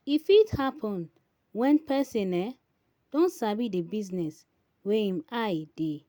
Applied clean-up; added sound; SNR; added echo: none; none; none; none.